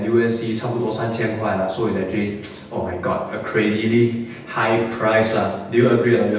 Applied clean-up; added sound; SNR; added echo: none; none; none; reverberation time 0.9 s.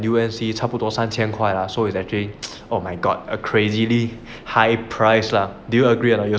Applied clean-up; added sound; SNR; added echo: none; none; none; none.